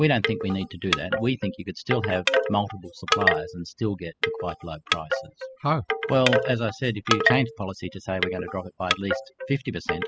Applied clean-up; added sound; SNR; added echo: classical method spectral subtraction.